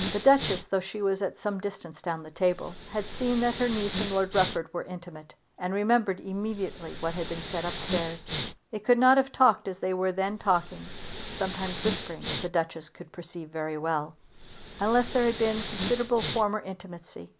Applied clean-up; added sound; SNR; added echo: none; Respiratory sounds; 10 dB; none.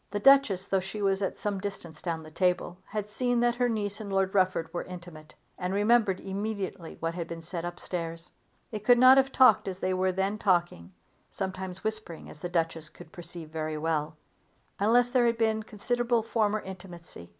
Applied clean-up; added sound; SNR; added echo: none; none; none; none.